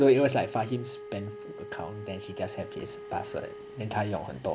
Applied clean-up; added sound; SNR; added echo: none; Wind instrument, woodwind instrument; 13 dB; none.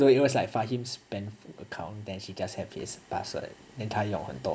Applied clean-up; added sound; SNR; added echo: none; none; none; none.